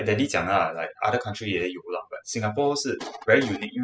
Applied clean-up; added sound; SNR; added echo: classical method spectral subtraction.